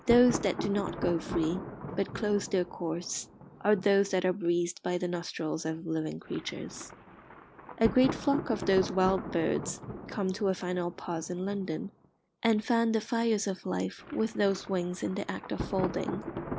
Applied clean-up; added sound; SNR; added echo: none; Thunder; 11 dB; none.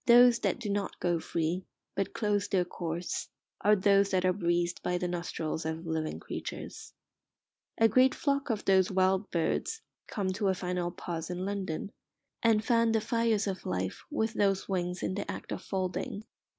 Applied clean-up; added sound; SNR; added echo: none; none; none; none.